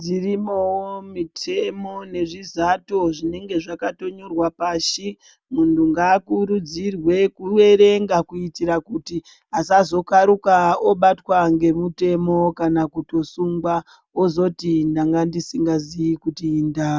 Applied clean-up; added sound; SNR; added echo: none; none; none; none.